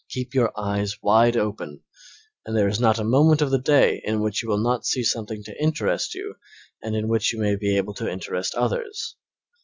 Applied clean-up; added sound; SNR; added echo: none; none; none; none.